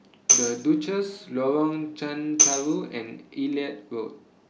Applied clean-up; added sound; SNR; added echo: none; Tambourine; -2 dB; none.